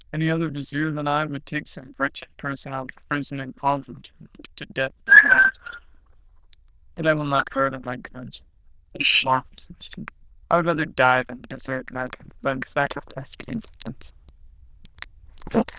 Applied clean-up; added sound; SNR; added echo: neural diffusion model UNIVERSE++.